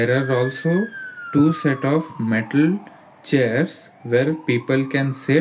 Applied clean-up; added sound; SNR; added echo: none; Motor vehicle (road) / Siren; 18 dB; reverberation time 0.1 s.